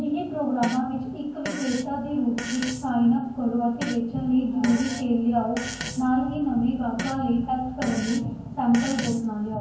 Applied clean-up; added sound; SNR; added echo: none; Fart; 13 dB; reverberation time 0.9 s.